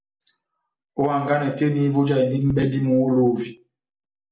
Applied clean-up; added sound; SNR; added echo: none; none; none; none.